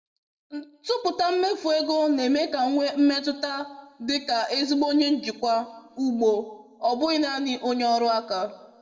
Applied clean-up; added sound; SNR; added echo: none; none; none; reverberation time 1.0 s.